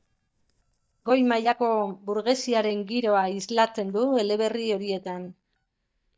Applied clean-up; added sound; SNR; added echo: neural mask model DeepFilterNet 3.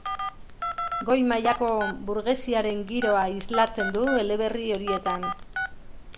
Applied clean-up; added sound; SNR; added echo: none; Telephone; 7 dB; reverberation time 0.3 s.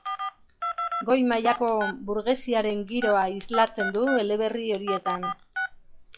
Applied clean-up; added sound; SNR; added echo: classical method WPE with log-MMSE.